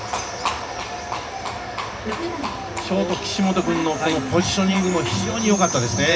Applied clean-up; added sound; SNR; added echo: none; Livestock, farm animals, working animals; 8 dB; reverberation time 0.4 s.